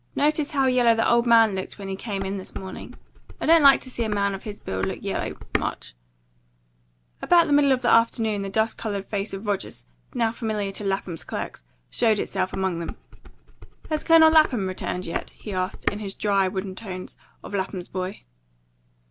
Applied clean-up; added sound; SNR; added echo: none; Dishes, pots, and pans; 9 dB; none.